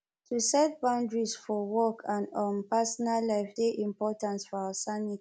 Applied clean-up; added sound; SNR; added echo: none; none; none; none.